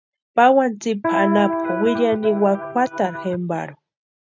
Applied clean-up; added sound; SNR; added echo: neural mask model RNNoise.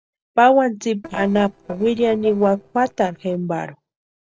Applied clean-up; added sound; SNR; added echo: neural separator model SepFormer DNS4.